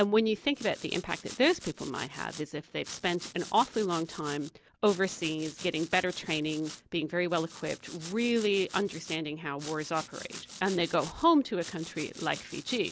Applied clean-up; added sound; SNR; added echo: none; Domestic sounds, home sounds; 16 dB; none.